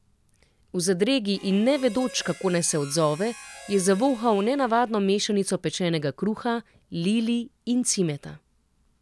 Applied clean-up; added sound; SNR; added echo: none; Harmonica; 19 dB; none.